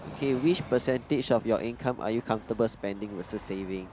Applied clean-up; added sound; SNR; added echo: none; Train; 16 dB; none.